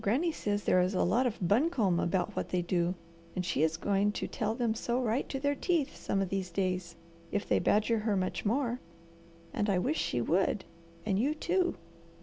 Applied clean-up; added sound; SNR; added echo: none; none; none; none.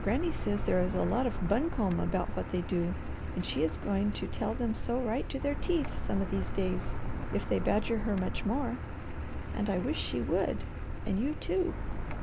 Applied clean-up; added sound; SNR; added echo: none; Car; 2 dB; none.